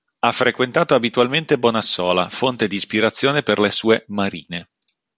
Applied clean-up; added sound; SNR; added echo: none; none; none; none.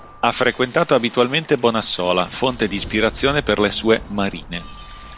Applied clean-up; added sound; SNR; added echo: none; Liquid + Sliding door; 17 dB; none.